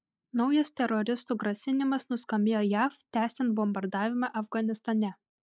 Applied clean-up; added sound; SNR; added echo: neural mask model Resemble Enhance denoiser.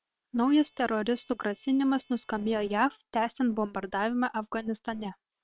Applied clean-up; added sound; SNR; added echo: neural separator model SepFormer WHAM!.